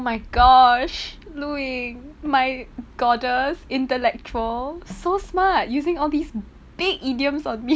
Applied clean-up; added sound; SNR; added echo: none; none; none; none.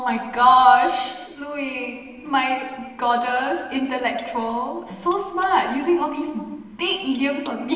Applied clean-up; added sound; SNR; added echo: neural separator model SepFormer DNS4.